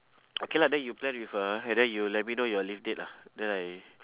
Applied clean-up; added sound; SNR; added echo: none; none; none; none.